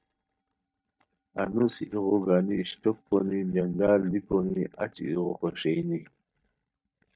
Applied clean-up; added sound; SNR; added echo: neural mask model DeepFilterNet 3.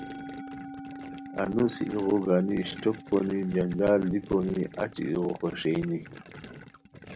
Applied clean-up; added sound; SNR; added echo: none; Musical instrument + Gurgling; 14 dB; none.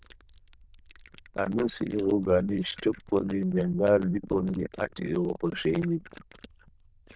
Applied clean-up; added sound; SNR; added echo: neural diffusion model UNIVERSE++.